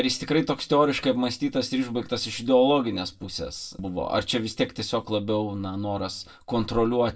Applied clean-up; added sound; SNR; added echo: none; none; none; reverberation time 0.1 s.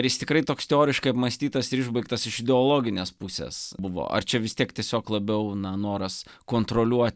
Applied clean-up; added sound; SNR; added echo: none; none; none; none.